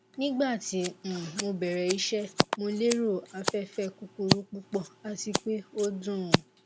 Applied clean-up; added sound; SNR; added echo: none; Scissors; 3 dB; none.